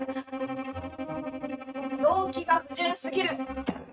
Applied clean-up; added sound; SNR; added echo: neural mask model RNNoise.